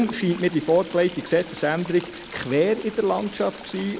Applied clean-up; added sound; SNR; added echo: none; Stream / Trickle, dribble; 16 dB; none.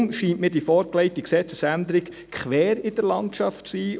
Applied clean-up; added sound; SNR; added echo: none; none; none; none.